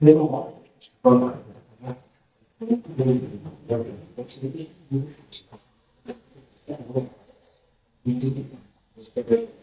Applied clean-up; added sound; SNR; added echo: neural mask model DeepFilterNet 3.